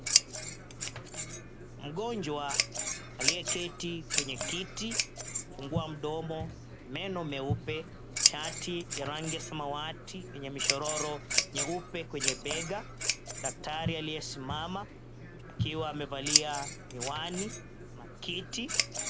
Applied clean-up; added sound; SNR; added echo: none; Scissors; -3 dB; none.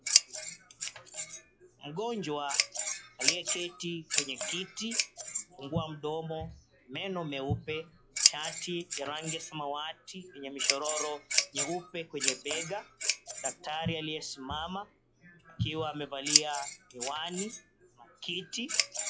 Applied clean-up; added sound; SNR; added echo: classical method log-MMSE.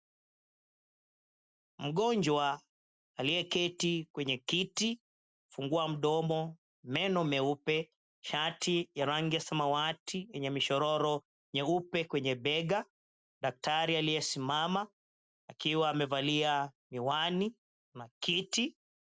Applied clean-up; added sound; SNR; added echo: none; none; none; none.